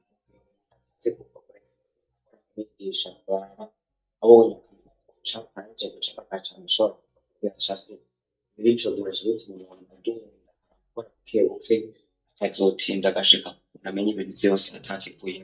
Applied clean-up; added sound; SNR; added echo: neural mask model DeepFilterNet 3.